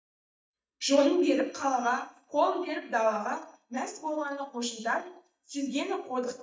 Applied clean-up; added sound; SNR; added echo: neural mask model DeepFilterNet 3.